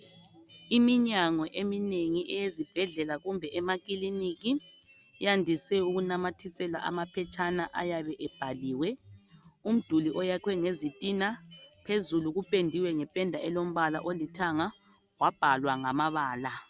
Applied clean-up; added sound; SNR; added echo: none; none; none; none.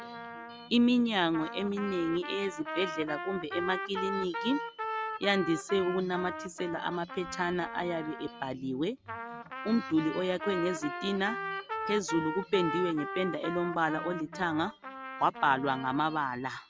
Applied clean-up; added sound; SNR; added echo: none; Trumpet; 8 dB; none.